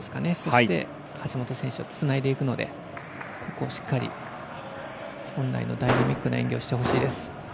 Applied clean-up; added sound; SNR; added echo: none; none; none; none.